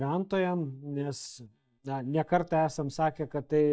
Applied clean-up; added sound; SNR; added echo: neural mask model DeepFilterNet 3.